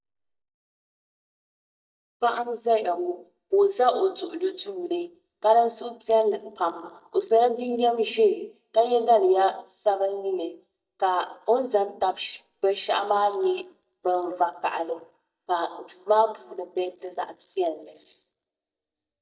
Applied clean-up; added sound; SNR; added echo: neural mask model DeepFilterNet 3.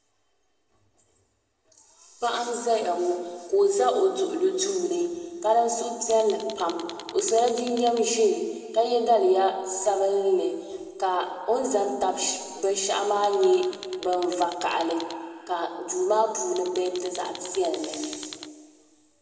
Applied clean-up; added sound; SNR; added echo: none; Tools; 17 dB; reverberation time 2.1 s.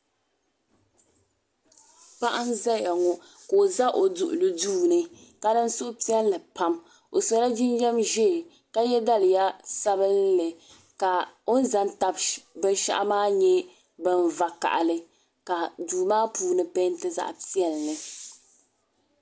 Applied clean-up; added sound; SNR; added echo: none; none; none; none.